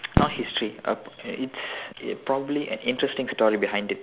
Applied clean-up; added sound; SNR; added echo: none; Fireworks; 4 dB; none.